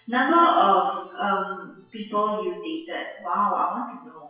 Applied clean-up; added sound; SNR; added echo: classical method WPE with log-MMSE.